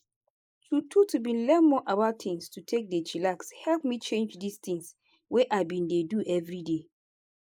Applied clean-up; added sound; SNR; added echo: neural mask model Resemble Enhance denoiser.